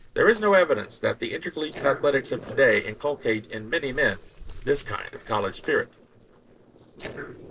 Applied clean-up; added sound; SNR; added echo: neural separator model SepFormer DNS4.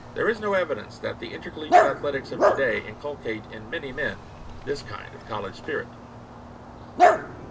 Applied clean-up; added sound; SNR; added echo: none; Dog; -4 dB; reverberation time 0.2 s.